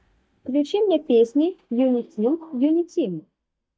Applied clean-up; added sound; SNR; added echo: neural mask model DeepFilterNet 3.